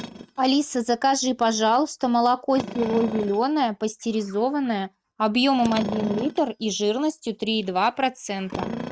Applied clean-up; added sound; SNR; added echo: neural mask model RNNoise.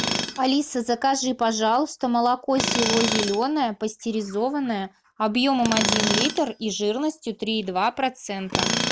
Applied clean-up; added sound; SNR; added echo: none; Tools; 5 dB; none.